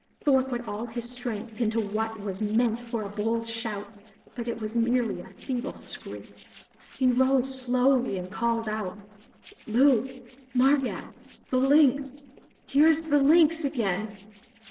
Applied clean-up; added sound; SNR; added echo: neural separator model SepFormer DNS4.